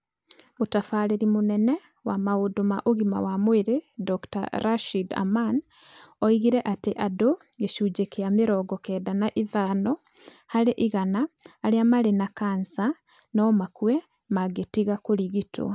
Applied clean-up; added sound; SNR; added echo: none; none; none; none.